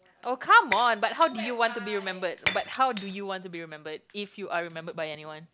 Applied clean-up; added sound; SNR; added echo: none; Shatter; 11 dB; none.